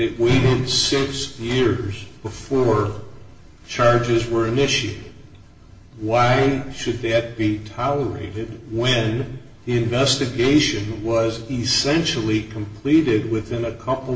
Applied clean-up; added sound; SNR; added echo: none; none; none; reverberation time 0.7 s.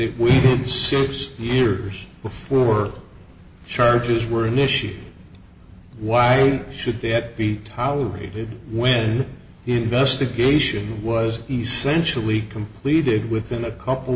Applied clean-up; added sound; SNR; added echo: none; none; none; none.